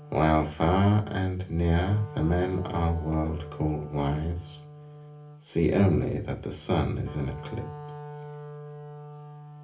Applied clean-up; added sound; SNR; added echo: none; Wind instrument, woodwind instrument; 15 dB; reverberation time 0.3 s.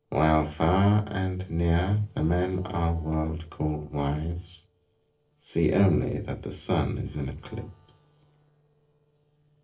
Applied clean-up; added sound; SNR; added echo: neural separator model SepFormer DNS4.